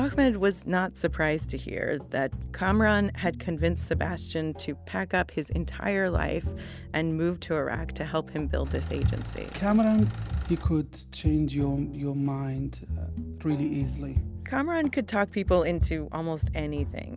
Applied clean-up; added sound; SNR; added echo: none; Engine; 17 dB; none.